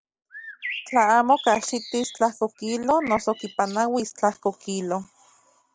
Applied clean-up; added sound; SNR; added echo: none; Bird; 14 dB; none.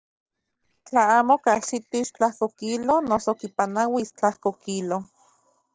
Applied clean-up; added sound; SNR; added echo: neural separator model SepFormer DNS4.